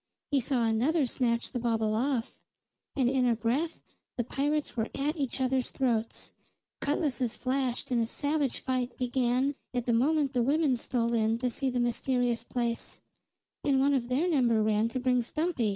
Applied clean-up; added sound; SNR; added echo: none; none; none; none.